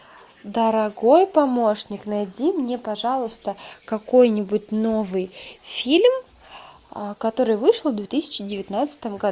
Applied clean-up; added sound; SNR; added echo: none; none; none; none.